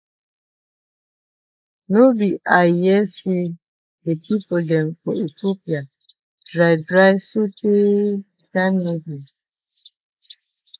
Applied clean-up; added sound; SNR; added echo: neural mask model Resemble Enhance denoiser.